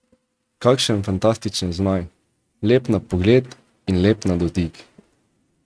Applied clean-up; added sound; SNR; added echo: neural mask model RNNoise.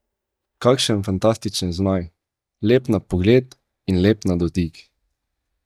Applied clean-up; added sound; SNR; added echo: neural mask model DeepFilterNet 3.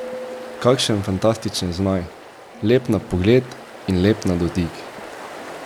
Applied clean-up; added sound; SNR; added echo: none; Ocean; 14 dB; none.